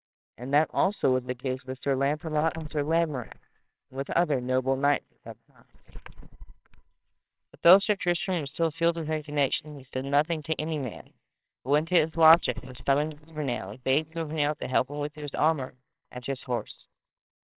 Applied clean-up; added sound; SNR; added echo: neural separator model SepFormer WHAMR!.